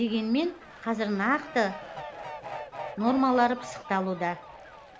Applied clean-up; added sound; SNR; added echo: none; Fowl; 13 dB; none.